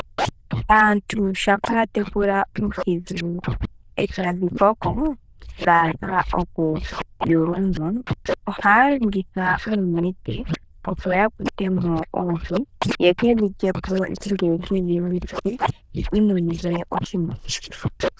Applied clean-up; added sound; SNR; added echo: neural diffusion model UNIVERSE++.